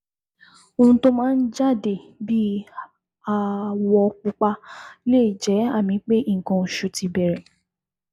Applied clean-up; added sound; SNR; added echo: none; none; none; none.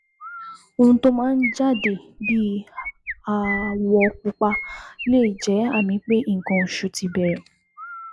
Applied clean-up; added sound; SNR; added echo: none; Chirp, tweet; 11 dB; none.